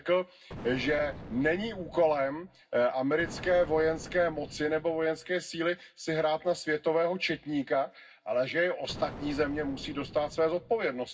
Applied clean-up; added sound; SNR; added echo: none; Explosion; 14 dB; reverberation time 0.4 s.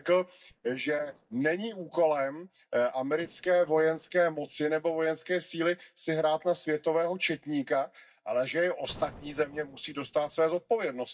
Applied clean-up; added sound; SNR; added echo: neural mask model DeepFilterNet 3.